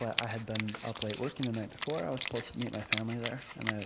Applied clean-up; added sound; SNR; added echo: none; Wind instrument, woodwind instrument; -1 dB; none.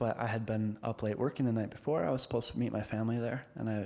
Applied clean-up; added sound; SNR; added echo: none; none; none; none.